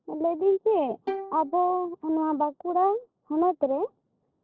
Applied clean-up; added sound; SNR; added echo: neural separator model SepFormer DNS4.